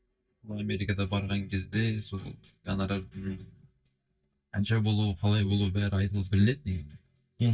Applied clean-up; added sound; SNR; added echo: neural mask model DeepFilterNet 3.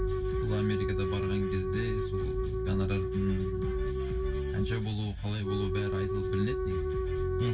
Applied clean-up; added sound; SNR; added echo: none; Wind instrument, woodwind instrument; 2 dB; reverberation time 0.2 s.